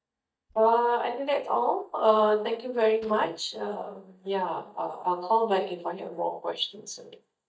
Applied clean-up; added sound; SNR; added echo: neural mask model DeepFilterNet 3.